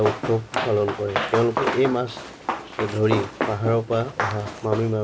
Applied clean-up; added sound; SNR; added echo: none; Run; 5 dB; none.